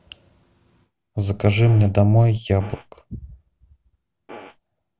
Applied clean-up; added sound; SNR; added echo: none; Fart; 18 dB; none.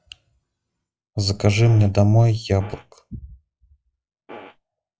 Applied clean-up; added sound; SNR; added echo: classical method log-MMSE.